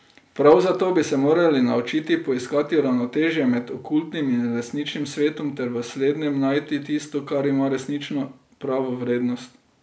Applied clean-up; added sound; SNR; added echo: none; none; none; none.